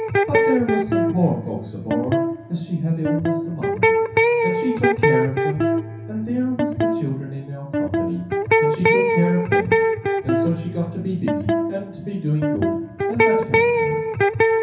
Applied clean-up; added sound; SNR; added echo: none; Electric guitar; -5 dB; reverberation time 0.6 s.